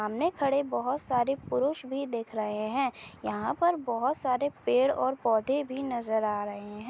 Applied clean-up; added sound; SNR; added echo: none; none; none; none.